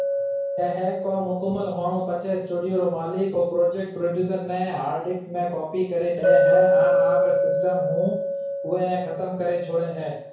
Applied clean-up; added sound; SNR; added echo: none; Chink, clink; -1 dB; reverberation time 0.6 s.